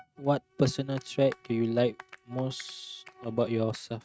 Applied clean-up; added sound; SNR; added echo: neural mask model RNNoise.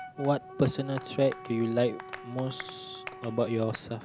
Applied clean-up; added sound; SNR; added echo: none; Wind instrument, woodwind instrument + Applause; 13 dB; none.